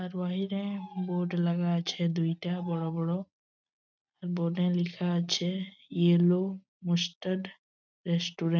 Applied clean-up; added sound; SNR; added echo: none; none; none; none.